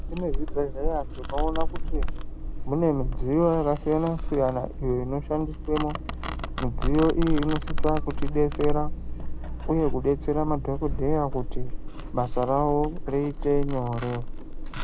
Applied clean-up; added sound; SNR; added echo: none; Domestic sounds, home sounds; 0 dB; none.